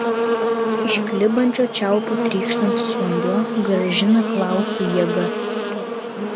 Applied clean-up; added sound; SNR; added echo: none; Buzz; 1 dB; none.